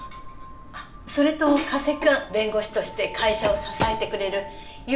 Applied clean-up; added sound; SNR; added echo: none; Run; 8 dB; reverberation time 0.5 s.